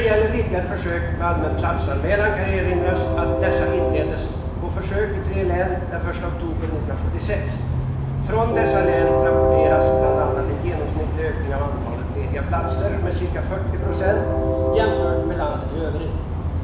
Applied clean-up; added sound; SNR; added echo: none; Train; -4 dB; reverberation time 0.9 s.